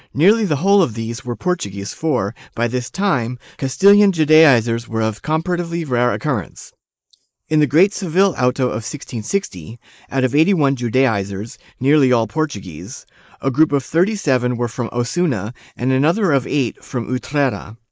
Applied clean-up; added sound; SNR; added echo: neural mask model Resemble Enhance denoiser.